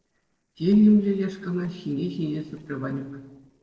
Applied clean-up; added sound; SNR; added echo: neural separator model SepFormer DNS4.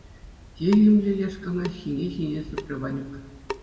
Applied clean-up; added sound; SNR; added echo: none; Drip / Sink (filling or washing) / Water tap, faucet; 15 dB; reverberation time 1.6 s.